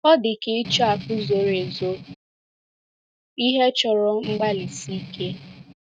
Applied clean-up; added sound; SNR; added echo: neural mask model RNNoise.